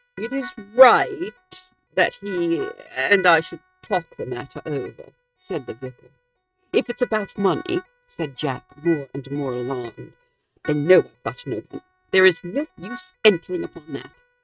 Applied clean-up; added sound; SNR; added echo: neural mask model RNNoise.